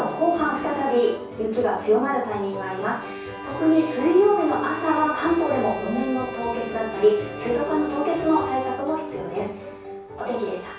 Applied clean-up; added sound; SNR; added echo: none; Bowed string instrument; 17 dB; reverberation time 0.6 s.